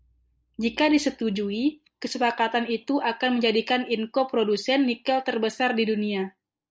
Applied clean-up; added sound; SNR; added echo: none; none; none; none.